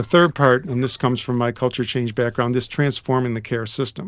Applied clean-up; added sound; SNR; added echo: neural separator model SepFormer DNS4.